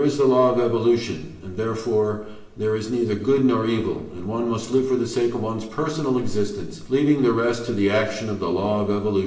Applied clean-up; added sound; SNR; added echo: none; none; none; reverberation time 0.8 s.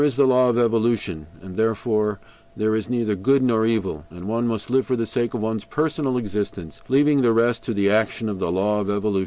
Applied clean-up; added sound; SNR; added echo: none; none; none; none.